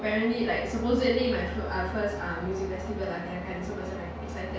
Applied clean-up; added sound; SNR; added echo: none; none; none; reverberation time 0.5 s.